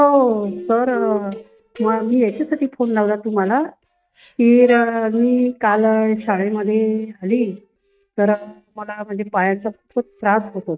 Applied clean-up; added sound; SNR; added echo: neural mask model DeepFilterNet 3.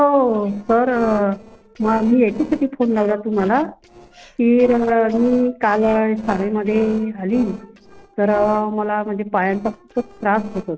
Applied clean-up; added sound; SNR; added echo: neural separator model SepFormer DNS4.